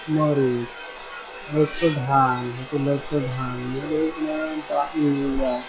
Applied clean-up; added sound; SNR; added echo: classical method log-MMSE.